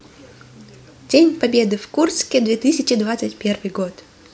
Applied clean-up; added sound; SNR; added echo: none; none; none; none.